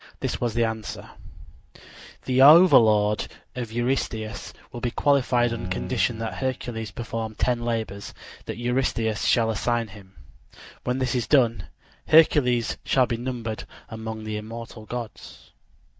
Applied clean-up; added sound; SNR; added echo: neural mask model DeepFilterNet 3.